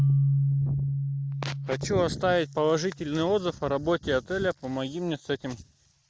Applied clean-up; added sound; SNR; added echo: none; Keyboard (musical); 1 dB; none.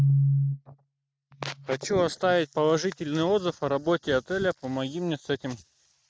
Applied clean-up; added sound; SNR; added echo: neural mask model RNNoise.